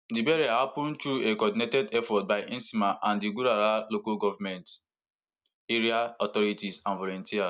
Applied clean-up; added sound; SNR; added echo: none; none; none; none.